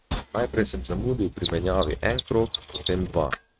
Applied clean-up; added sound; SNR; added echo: neural mask model RNNoise.